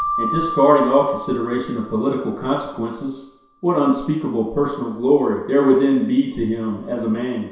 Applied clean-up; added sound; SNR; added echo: none; Keyboard (musical); 12 dB; reverberation time 0.7 s.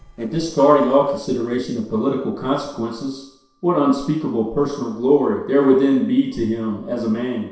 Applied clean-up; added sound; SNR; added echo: neural separator model SepFormer DNS4.